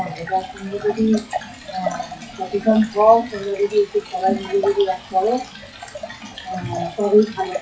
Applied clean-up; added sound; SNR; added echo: classical method WPE with log-MMSE.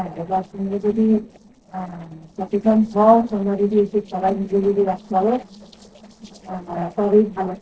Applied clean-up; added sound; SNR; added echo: neural separator model SepFormer DNS4.